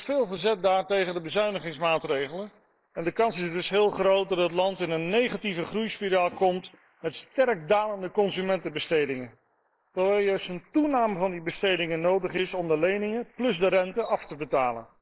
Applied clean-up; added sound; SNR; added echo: neural mask model Resemble Enhance denoiser.